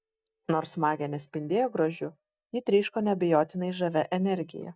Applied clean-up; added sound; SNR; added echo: neural mask model DeepFilterNet 3.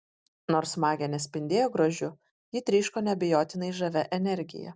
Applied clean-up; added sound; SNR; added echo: none; none; none; none.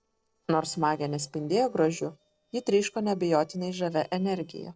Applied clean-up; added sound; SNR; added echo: neural separator model SepFormer DNS4.